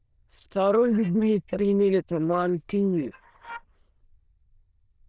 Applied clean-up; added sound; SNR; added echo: neural diffusion model UNIVERSE++.